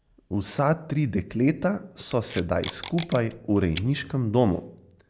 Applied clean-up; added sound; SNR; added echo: none; Packing tape, duct tape; 15 dB; none.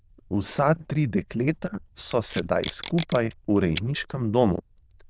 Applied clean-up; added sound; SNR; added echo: neural diffusion model UNIVERSE++.